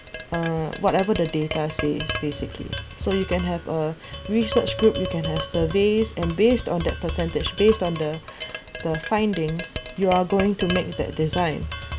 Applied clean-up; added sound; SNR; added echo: none; Tap; 5 dB; none.